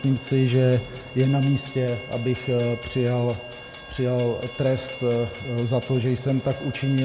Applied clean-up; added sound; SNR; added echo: none; Train; 17 dB; none.